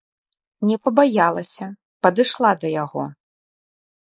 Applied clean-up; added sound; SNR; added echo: neural mask model Resemble Enhance denoiser.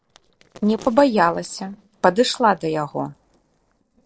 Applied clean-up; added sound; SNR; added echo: neural separator model SepFormer DNS4.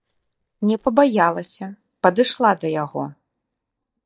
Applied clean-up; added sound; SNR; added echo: neural mask model DeepFilterNet 3.